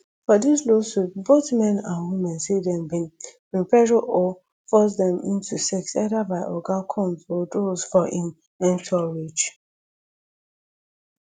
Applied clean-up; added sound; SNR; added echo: none; none; none; none.